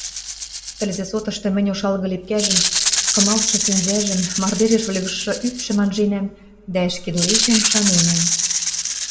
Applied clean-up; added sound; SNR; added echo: none; Rattle (instrument); 1 dB; reverberation time 0.5 s.